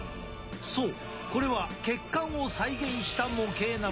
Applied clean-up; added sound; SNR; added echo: none; Drum / Drum kit; 14 dB; none.